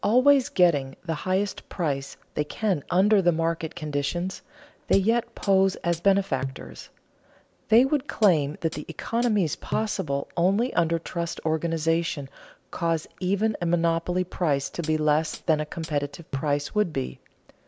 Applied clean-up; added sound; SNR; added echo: none; Hi-hat; 14 dB; none.